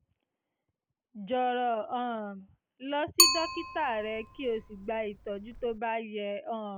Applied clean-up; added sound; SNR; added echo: none; Bicycle; -3 dB; none.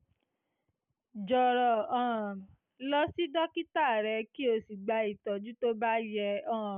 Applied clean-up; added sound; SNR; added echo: none; none; none; none.